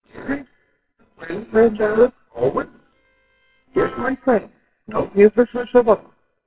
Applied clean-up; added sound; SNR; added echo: neural separator model SepFormer WHAMR!.